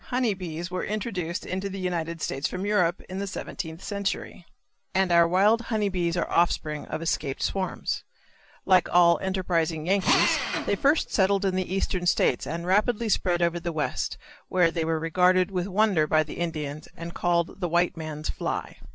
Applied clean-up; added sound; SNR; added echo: none; Drill; 5 dB; none.